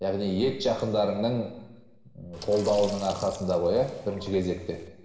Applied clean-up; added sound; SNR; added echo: none; Sink (filling or washing); 17 dB; reverberation time 1.2 s.